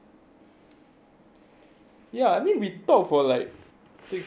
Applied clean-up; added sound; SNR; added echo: none; none; none; none.